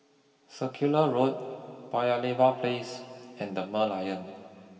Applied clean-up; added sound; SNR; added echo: none; none; none; reverberation time 2.4 s.